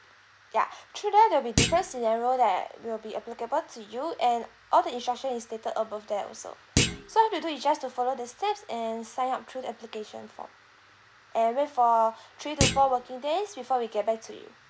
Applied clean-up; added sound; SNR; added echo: none; Thump, thud; 4 dB; none.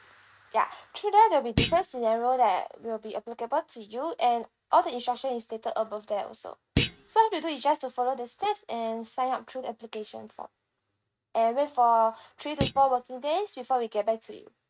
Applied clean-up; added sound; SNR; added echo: neural mask model RNNoise.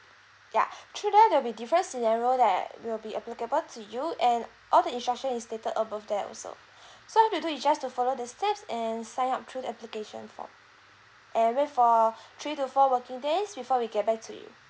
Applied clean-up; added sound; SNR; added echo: none; none; none; none.